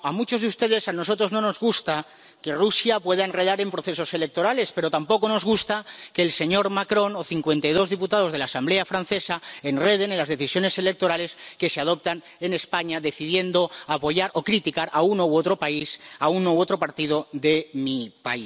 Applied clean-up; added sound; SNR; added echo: none; none; none; none.